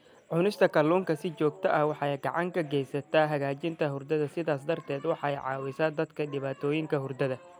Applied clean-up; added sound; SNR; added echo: none; none; none; none.